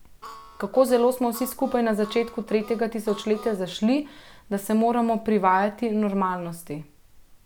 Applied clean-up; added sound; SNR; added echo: none; Harmonica; 20 dB; none.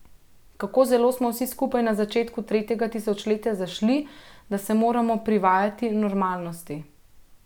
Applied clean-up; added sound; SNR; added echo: none; none; none; none.